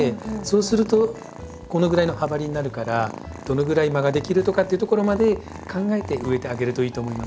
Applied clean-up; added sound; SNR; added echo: none; Purr; 16 dB; none.